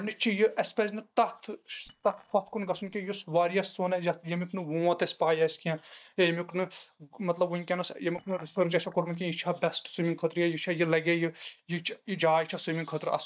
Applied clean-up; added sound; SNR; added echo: neural mask model DeepFilterNet 3.